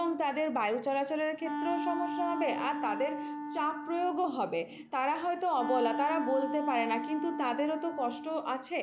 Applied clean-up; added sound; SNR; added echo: none; Wind instrument, woodwind instrument; 6 dB; none.